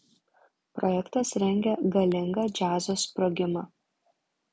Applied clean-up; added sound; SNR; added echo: none; none; none; none.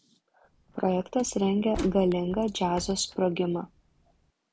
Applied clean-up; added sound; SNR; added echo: none; Slam; 17 dB; none.